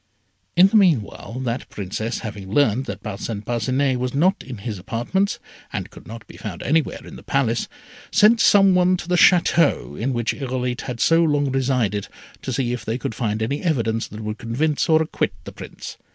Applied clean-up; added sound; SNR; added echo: none; none; none; none.